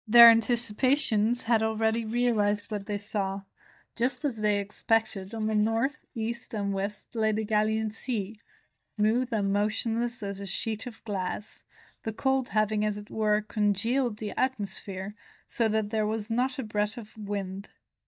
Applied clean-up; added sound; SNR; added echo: neural mask model DeepFilterNet 3.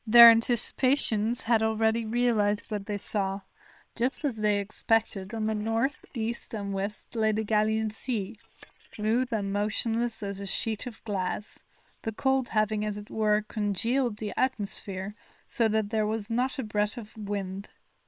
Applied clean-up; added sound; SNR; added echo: neural separator model SepFormer WHAM!.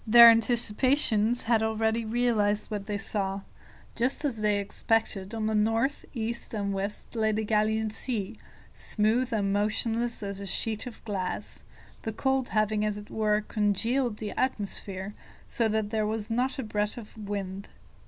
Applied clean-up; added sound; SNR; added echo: none; none; none; none.